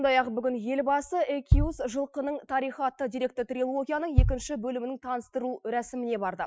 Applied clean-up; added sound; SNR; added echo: classical method Wiener filter.